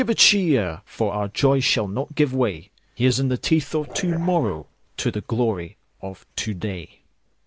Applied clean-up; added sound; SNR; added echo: none; Dog; 15 dB; none.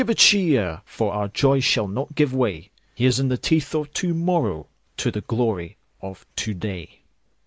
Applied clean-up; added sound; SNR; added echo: none; none; none; none.